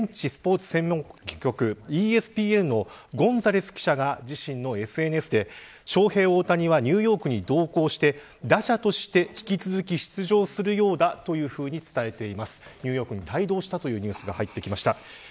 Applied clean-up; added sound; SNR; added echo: none; none; none; none.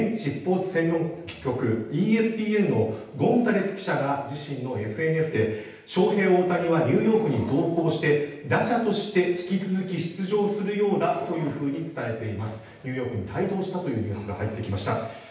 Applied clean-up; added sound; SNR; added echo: none; Wood; 17 dB; reverberation time 0.9 s.